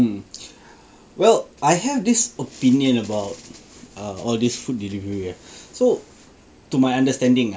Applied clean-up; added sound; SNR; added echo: none; none; none; none.